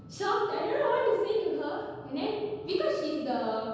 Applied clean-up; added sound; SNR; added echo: none; none; none; reverberation time 1.2 s.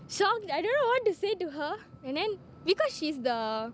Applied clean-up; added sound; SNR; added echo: none; none; none; none.